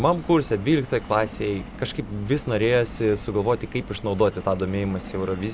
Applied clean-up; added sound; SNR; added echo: none; Subway, metro, underground; 15 dB; none.